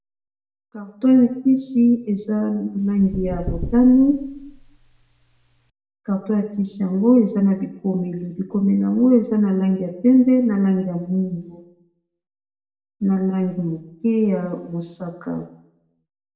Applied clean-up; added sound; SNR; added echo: none; Knock / Wood; 12 dB; reverberation time 0.6 s.